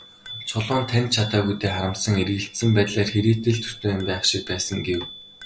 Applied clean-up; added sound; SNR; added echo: none; Bicycle bell; 16 dB; none.